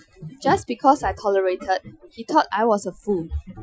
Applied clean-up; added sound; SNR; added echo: classical method Wiener filter.